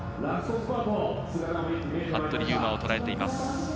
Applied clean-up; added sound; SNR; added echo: none; Bowed string instrument; 16 dB; none.